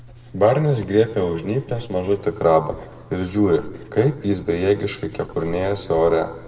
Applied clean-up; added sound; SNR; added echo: none; Writing; 19 dB; reverberation time 1.3 s.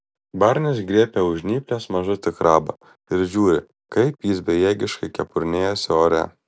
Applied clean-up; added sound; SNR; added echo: none; none; none; none.